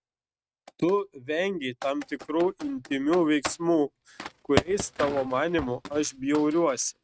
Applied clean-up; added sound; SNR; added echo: neural mask model RNNoise.